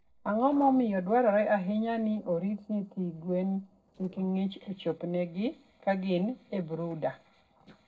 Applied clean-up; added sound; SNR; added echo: neural separator model SepFormer DNS4.